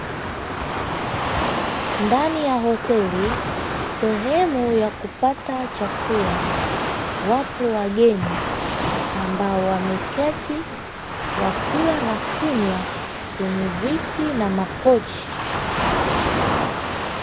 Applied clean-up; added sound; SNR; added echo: none; Waves, surf; 2 dB; none.